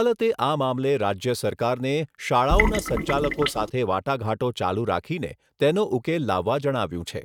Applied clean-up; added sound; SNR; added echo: neural mask model RNNoise.